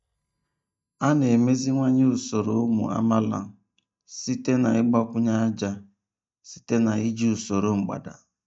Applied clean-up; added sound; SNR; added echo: neural mask model DeepFilterNet 3.